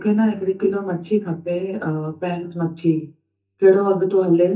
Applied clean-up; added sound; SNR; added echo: neural mask model DeepFilterNet 3.